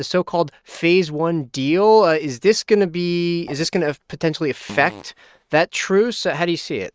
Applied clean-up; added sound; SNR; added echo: neural mask model RNNoise.